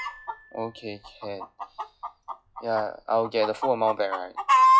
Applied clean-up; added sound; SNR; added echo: classical method log-MMSE.